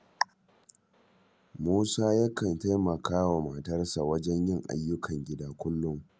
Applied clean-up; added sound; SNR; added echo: none; none; none; none.